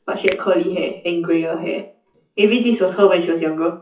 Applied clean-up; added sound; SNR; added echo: classical method WPE with log-MMSE.